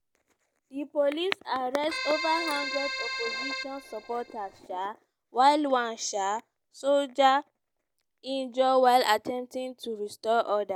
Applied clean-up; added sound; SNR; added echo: none; Keyboard (musical); 6 dB; none.